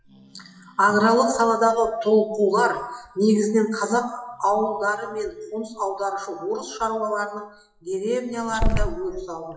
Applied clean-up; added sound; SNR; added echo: classical method WPE with log-MMSE.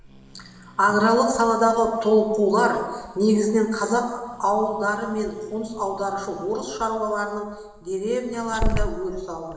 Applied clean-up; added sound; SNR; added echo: none; Growling; 11 dB; reverberation time 1.3 s.